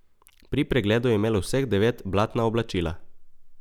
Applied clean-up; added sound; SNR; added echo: none; none; none; none.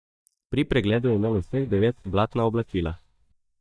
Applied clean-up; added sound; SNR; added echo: neural mask model DeepFilterNet 3.